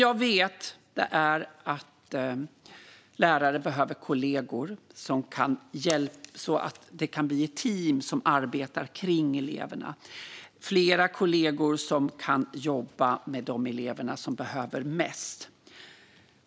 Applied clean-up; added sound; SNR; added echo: none; none; none; none.